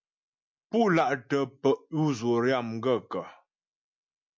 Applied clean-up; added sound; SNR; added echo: none; none; none; none.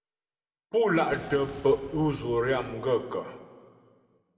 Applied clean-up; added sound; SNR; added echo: none; Explosion; 20 dB; reverberation time 1.8 s.